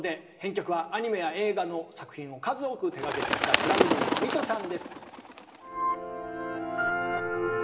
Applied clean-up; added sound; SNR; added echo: none; Bird; -1 dB; reverberation time 1.3 s.